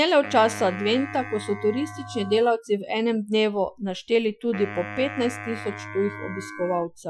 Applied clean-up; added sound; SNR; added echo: classical method Wiener filter.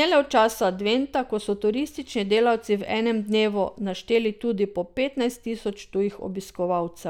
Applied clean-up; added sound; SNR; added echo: none; none; none; none.